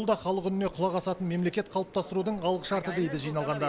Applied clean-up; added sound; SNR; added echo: none; Fixed-wing aircraft, airplane; 15 dB; none.